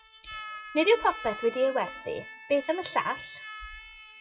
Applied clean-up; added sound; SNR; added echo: classical method WPE with log-MMSE.